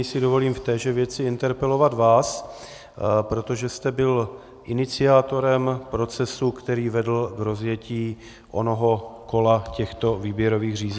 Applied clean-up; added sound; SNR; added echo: none; none; none; none.